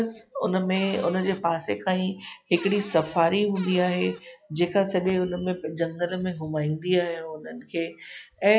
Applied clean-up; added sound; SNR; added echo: classical method log-MMSE.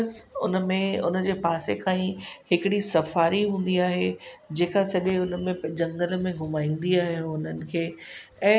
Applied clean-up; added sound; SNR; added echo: none; none; none; none.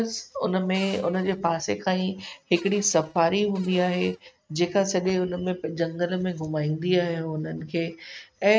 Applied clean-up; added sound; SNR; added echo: neural mask model RNNoise.